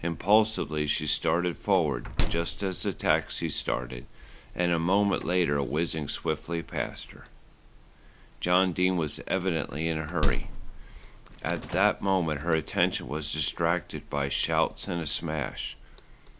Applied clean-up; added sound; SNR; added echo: none; Slam; 6 dB; none.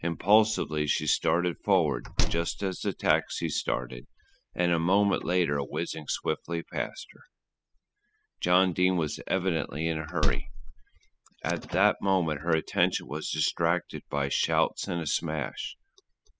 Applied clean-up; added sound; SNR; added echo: classical method spectral subtraction.